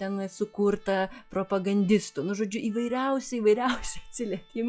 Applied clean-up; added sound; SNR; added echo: classical method log-MMSE.